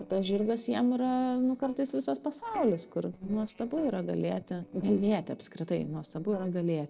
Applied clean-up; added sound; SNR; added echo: neural separator model SepFormer DNS4.